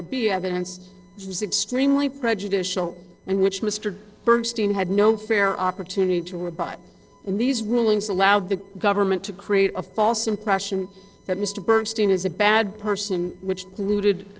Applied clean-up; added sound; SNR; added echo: neural separator model SepFormer DNS4.